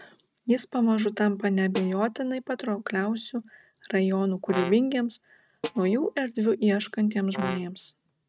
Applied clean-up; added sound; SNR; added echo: neural mask model RNNoise.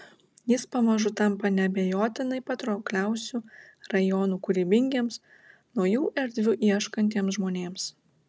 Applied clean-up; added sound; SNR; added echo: none; none; none; none.